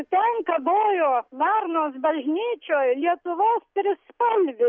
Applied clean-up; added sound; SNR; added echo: none; none; none; none.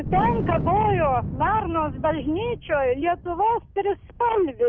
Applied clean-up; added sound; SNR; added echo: none; Wind; 7 dB; none.